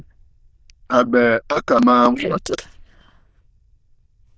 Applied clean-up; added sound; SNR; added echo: neural diffusion model UNIVERSE++.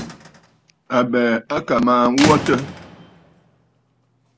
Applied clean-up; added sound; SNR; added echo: none; Squeak / Rattle / Slam; 9 dB; none.